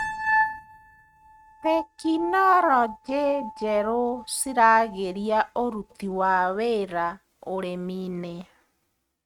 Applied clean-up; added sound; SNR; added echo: neural mask model RNNoise.